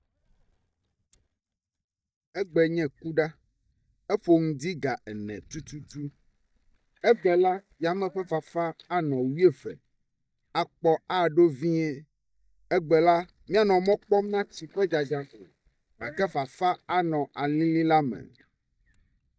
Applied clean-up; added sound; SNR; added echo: neural mask model DeepFilterNet 3.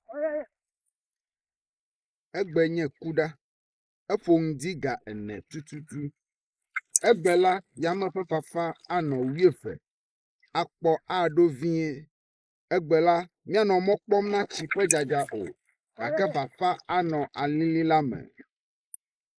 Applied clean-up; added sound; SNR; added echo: neural mask model Resemble Enhance denoiser.